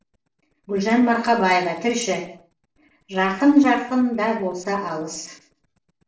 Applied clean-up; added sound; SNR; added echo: neural separator model SepFormer DNS4.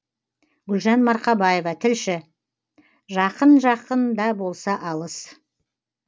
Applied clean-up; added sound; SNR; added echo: none; none; none; none.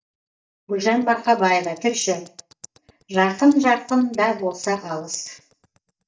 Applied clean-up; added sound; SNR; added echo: neural mask model DeepFilterNet 3.